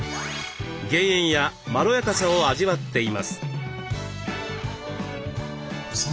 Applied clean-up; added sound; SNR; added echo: none; none; none; none.